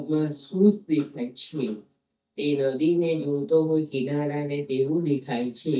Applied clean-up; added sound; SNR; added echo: neural mask model DeepFilterNet 3.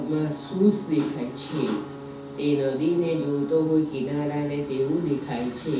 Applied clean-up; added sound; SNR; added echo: none; Alarm / Ocean / Boat, Water vehicle; 16 dB; reverberation time 0.5 s.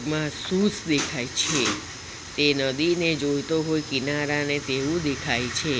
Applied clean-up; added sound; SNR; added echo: none; none; none; none.